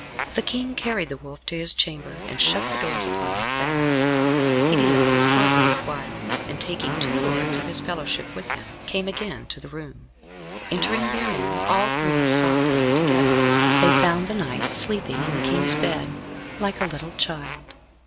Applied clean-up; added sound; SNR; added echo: none; Motorcycle; -4 dB; none.